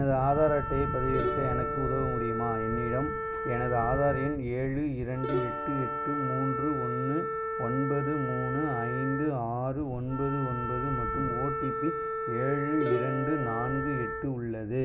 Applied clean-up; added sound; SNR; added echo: none; Wind instrument, woodwind instrument + Plucked string instrument; 3 dB; none.